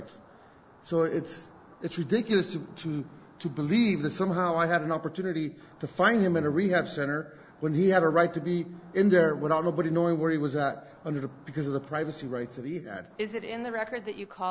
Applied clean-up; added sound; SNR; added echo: none; none; none; none.